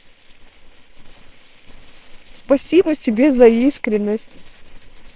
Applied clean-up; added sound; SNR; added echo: neural separator model SepFormer WHAMR!.